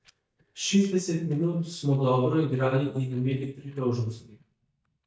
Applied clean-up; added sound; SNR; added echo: neural mask model DeepFilterNet 3.